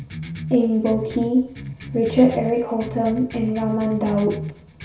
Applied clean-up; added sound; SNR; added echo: none; Electric guitar; 12 dB; reverberation time 0.6 s.